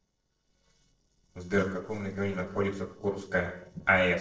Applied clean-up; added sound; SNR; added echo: neural separator model SepFormer DNS4.